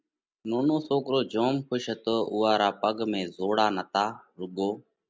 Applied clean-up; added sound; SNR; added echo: none; none; none; none.